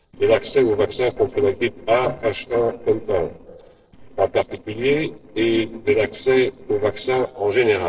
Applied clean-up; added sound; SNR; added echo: neural separator model SepFormer DNS4.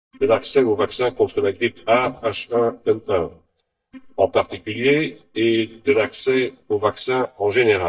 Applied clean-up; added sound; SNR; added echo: neural mask model DeepFilterNet 3.